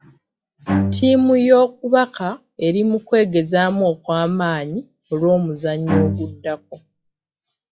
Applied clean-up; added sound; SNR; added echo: classical method log-MMSE.